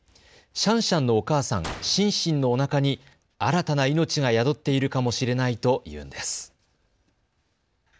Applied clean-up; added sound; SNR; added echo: none; Gunshot, gunfire; 18 dB; none.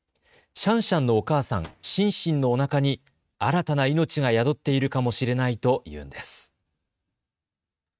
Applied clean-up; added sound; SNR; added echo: neural mask model RNNoise.